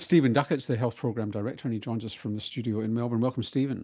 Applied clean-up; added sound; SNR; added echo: none; none; none; none.